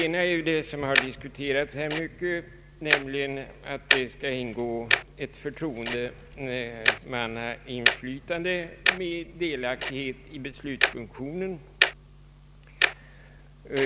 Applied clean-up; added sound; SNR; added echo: none; Tick-tock; -1 dB; none.